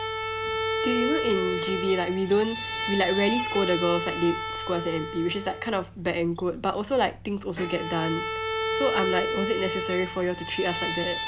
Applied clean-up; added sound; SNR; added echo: none; Bowed string instrument; 3 dB; none.